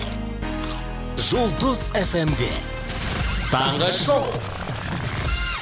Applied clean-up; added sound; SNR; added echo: none; Chewing, mastication; 19 dB; none.